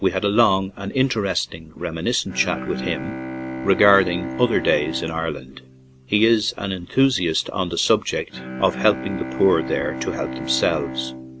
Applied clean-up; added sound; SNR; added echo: none; Bowed string instrument; 10 dB; none.